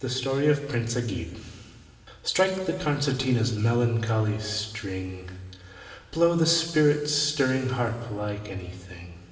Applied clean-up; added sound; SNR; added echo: none; none; none; reverberation time 1.9 s.